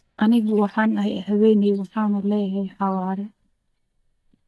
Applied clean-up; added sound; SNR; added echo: neural mask model DeepFilterNet 3.